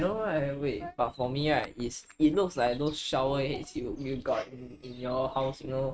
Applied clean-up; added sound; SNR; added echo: neural mask model RNNoise.